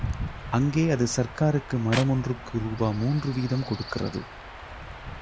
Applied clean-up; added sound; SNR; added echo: none; Stream / Chirp, tweet / Wind + Clapping; 10 dB; none.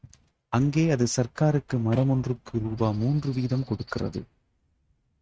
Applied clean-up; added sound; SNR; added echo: neural mask model RNNoise.